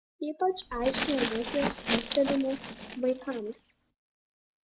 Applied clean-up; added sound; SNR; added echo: none; Glass; 4 dB; none.